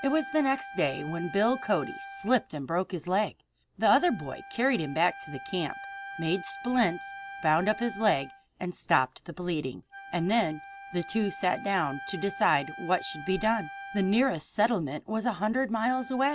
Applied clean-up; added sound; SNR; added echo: none; Wind instrument, woodwind instrument; 14 dB; none.